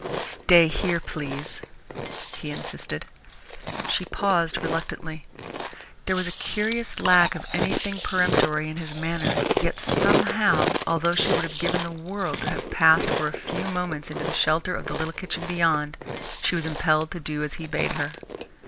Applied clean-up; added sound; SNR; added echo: none; Chewing, mastication; 4 dB; none.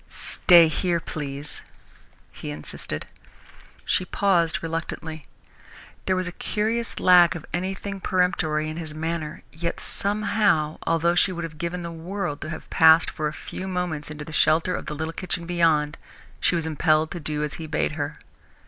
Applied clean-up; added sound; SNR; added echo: none; none; none; none.